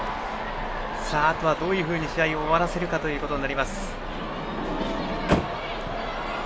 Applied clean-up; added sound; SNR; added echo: none; Sliding door; 4 dB; none.